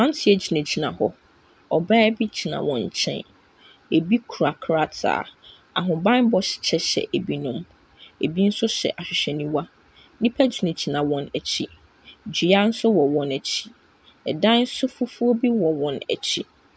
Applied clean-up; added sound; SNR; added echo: none; none; none; none.